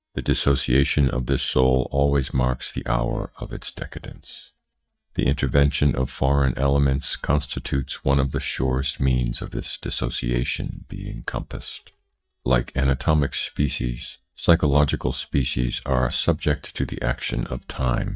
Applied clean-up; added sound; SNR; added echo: neural mask model DeepFilterNet 3.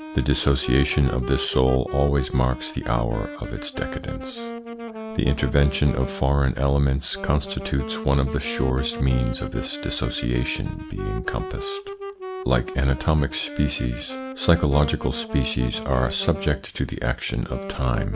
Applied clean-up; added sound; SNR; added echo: none; Wind instrument, woodwind instrument; 11 dB; none.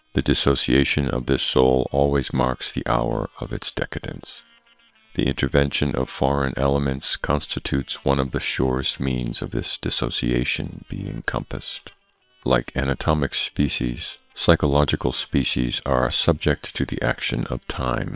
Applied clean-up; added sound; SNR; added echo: neural separator model SepFormer WHAM!.